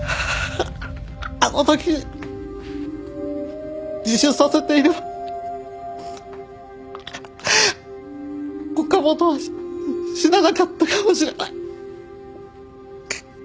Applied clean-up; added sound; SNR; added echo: none; none; none; none.